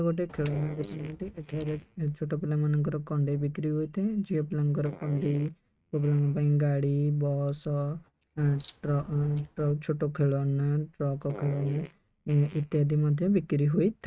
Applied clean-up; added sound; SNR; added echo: neural mask model RNNoise.